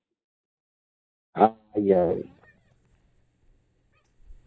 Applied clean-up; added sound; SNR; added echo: neural mask model DeepFilterNet 3.